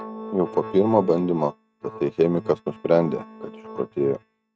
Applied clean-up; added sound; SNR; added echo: neural mask model RNNoise.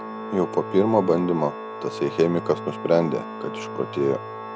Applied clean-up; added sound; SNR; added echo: none; Organ; 10 dB; none.